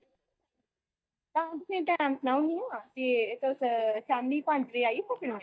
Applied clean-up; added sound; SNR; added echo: neural mask model DeepFilterNet 3.